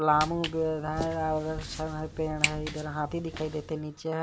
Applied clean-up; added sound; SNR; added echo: none; Walk, footsteps; 7 dB; none.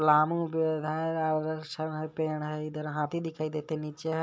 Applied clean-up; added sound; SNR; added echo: none; none; none; none.